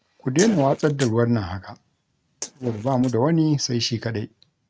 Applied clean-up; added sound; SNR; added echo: neural mask model RNNoise.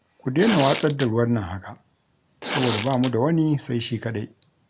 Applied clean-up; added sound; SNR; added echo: none; Tearing; 2 dB; none.